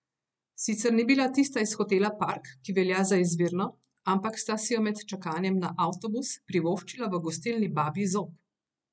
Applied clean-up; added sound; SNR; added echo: none; none; none; none.